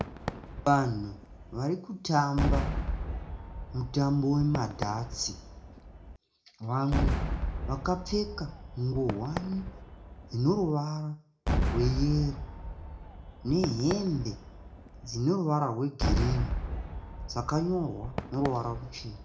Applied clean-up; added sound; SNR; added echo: none; Cheering / Fireworks; 4 dB; reverberation time 0.3 s.